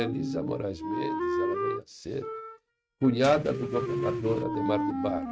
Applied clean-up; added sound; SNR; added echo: neural mask model RNNoise.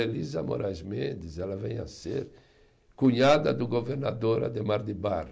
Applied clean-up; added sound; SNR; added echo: none; none; none; none.